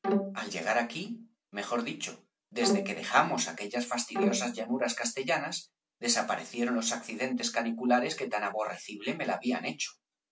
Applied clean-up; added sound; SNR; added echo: none; Bowed string instrument; 1 dB; none.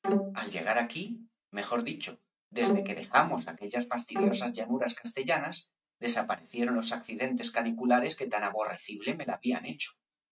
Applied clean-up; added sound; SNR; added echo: neural mask model RNNoise.